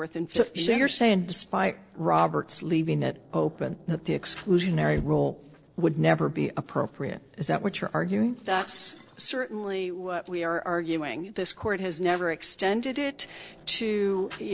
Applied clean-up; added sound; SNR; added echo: neural separator model SepFormer DNS4.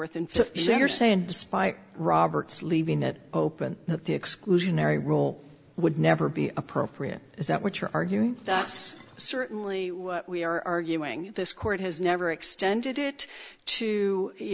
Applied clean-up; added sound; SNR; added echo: none; none; none; none.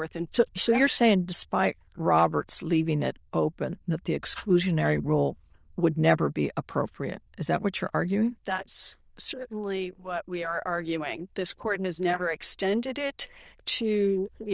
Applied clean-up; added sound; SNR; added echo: neural diffusion model UNIVERSE++.